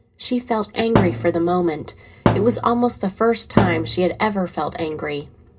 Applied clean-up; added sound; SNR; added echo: none; Thump, thud; 3 dB; reverberation time 0.2 s.